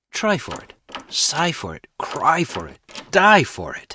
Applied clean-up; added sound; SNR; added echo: neural mask model RNNoise.